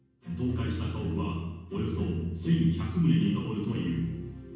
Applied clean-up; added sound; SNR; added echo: none; none; none; reverberation time 1.2 s.